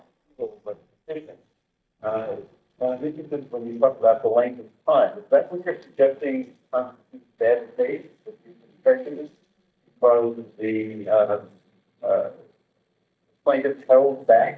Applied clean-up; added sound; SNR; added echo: neural mask model DeepFilterNet 3.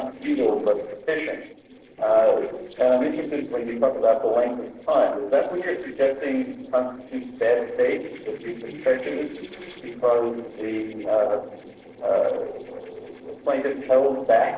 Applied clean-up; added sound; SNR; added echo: neural separator model SepFormer DNS4.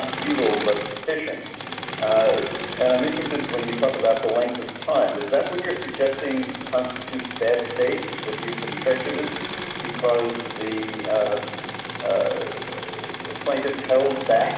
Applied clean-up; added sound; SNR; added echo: none; Engine / Mechanisms; 7 dB; reverberation time 0.9 s.